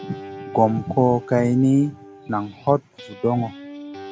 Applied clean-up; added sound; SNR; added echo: none; Guitar; 17 dB; none.